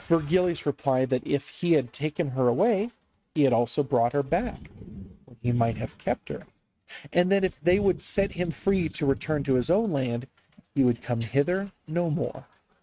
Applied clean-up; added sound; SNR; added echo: neural mask model RNNoise.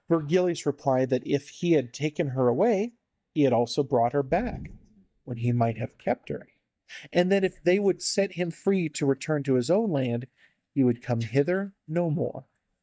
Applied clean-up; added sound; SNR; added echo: neural mask model DeepFilterNet 3.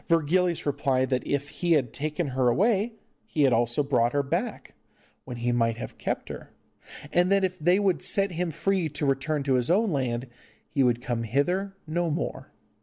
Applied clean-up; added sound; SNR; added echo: none; none; none; none.